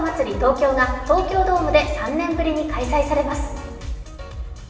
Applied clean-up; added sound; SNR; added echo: none; none; none; reverberation time 1.4 s.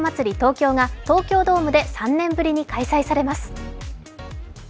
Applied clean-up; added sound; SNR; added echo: none; none; none; none.